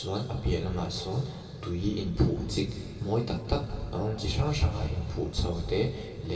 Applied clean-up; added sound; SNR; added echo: none; none; none; reverberation time 2.6 s.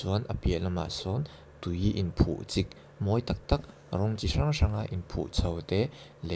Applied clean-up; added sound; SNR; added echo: none; none; none; none.